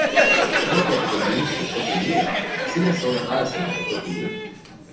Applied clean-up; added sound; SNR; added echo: none; Crowd; -3 dB; reverberation time 0.6 s.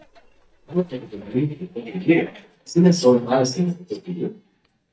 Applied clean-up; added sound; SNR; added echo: neural mask model DeepFilterNet 3.